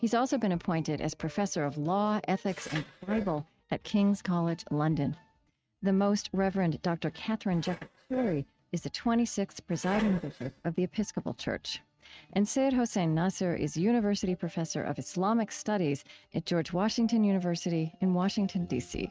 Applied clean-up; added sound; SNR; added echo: neural mask model RNNoise.